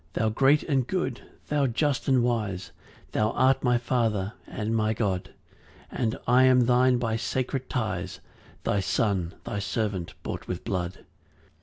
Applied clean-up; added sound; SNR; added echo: none; none; none; none.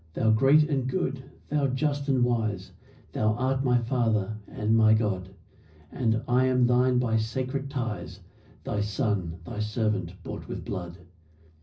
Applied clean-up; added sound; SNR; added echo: none; none; none; reverberation time 0.4 s.